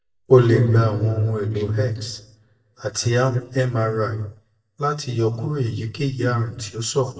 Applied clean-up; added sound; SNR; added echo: neural mask model DeepFilterNet 3.